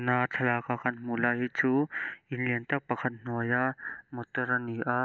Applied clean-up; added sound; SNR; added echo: none; none; none; none.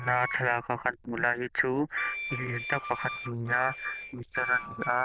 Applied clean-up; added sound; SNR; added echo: neural diffusion model UNIVERSE++.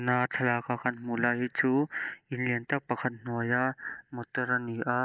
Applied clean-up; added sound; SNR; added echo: neural mask model Resemble Enhance denoiser.